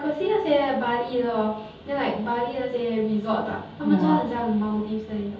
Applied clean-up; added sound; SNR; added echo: none; none; none; reverberation time 1.2 s.